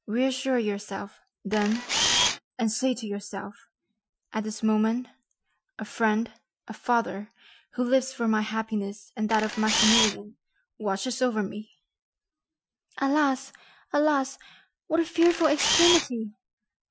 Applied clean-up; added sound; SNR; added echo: classical method Wiener filter.